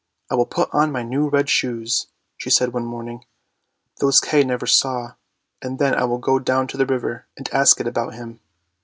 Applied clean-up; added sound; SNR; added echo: none; none; none; none.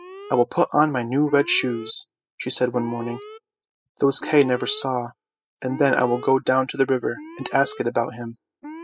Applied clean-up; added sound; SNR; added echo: classical method spectral subtraction.